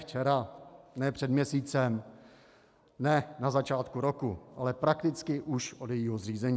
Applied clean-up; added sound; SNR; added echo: none; none; none; none.